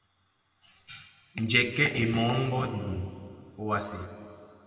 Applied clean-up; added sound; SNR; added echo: none; none; none; reverberation time 2.5 s.